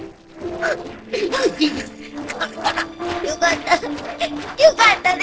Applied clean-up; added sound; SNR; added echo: neural separator model SepFormer DNS4.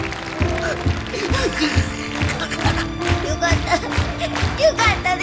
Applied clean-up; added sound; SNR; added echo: none; Applause; 1 dB; reverberation time 0.4 s.